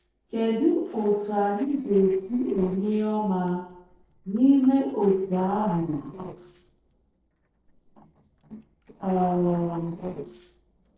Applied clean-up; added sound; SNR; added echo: neural separator model SepFormer DNS4.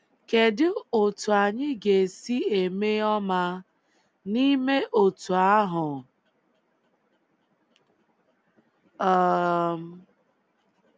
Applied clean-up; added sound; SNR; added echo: none; none; none; none.